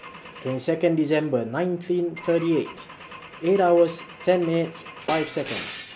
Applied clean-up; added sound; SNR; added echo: none; Glass / Engine / Car; 15 dB; none.